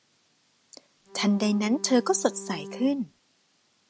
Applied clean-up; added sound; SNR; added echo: none; Bowed string instrument; 14 dB; none.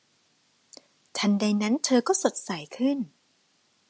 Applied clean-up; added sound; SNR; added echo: none; none; none; none.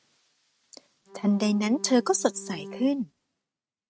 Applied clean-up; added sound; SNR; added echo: neural mask model RNNoise.